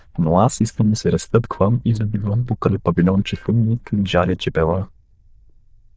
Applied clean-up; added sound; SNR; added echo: neural diffusion model UNIVERSE++.